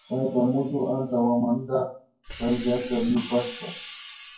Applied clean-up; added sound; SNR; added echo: classical method WPE with log-MMSE.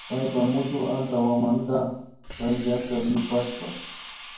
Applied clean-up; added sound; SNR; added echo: none; Hiss; 14 dB; reverberation time 0.9 s.